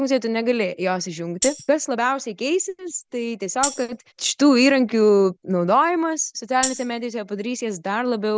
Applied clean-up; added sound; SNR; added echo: none; Tambourine; 11 dB; none.